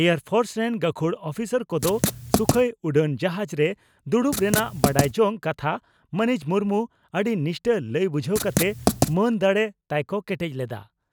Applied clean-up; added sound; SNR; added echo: none; Writing; 1 dB; none.